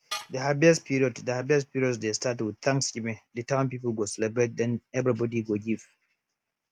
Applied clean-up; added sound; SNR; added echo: none; Tools; 18 dB; none.